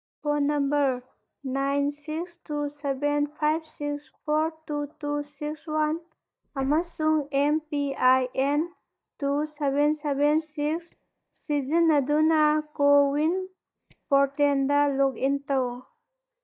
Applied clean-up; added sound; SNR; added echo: neural mask model DeepFilterNet 3.